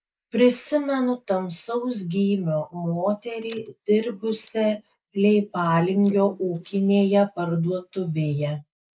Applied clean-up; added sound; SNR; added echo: neural mask model Resemble Enhance denoiser.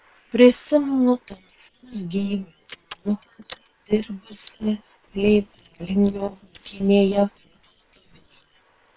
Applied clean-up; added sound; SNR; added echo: neural separator model SepFormer WHAM!.